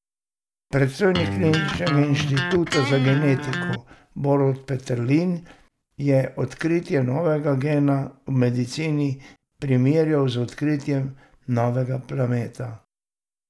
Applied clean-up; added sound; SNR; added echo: none; Electric guitar; 4 dB; none.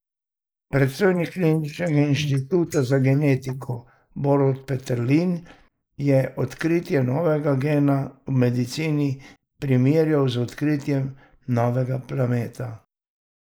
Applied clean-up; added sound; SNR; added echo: neural mask model Resemble Enhance denoiser.